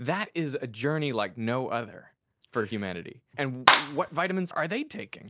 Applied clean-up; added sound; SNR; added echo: none; Clapping; -3 dB; none.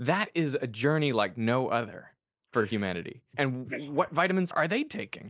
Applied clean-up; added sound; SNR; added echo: neural mask model Resemble Enhance denoiser.